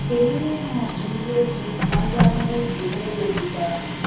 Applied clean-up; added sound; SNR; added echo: none; Printer; -1 dB; reverberation time 0.6 s.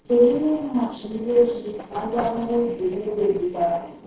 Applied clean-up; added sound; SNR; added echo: neural separator model SepFormer DNS4.